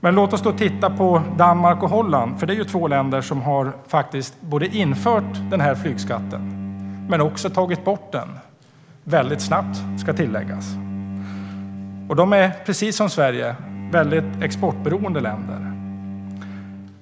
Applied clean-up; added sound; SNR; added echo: none; Bowed string instrument; 9 dB; none.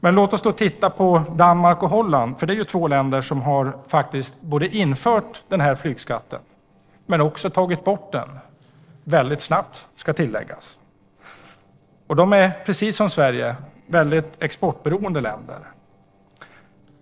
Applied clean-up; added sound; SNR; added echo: neural separator model SepFormer DNS4.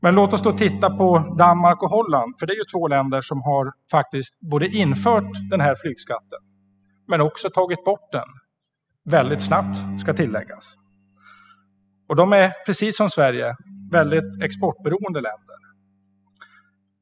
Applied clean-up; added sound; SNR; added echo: classical method spectral subtraction.